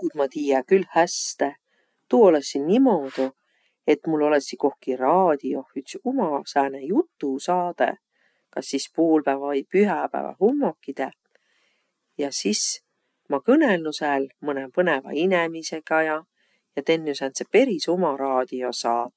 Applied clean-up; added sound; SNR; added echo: none; none; none; none.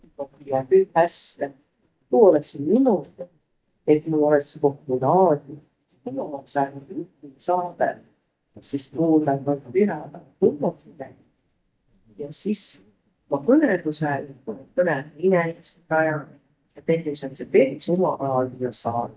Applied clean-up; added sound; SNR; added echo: neural mask model DeepFilterNet 3.